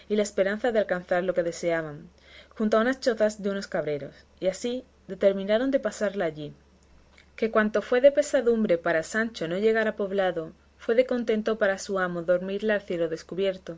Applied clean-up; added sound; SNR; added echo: none; none; none; none.